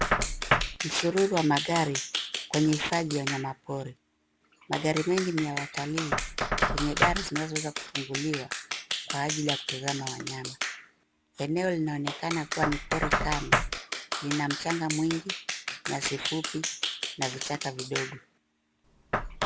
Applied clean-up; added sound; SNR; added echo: none; Knock + Clapping; 1 dB; none.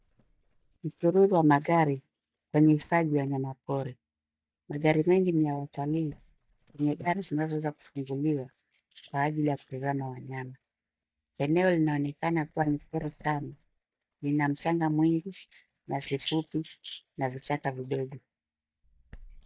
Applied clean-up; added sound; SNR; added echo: neural mask model DeepFilterNet 3.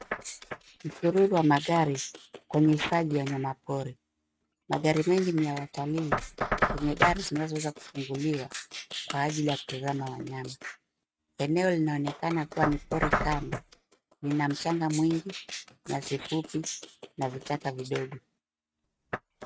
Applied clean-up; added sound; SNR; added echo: neural mask model RNNoise.